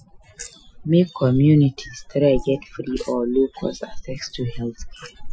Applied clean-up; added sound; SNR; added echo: classical method Wiener filter.